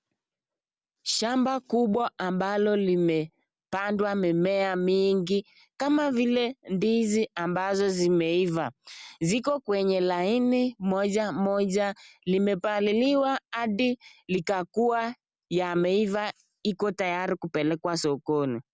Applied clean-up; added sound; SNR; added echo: none; none; none; none.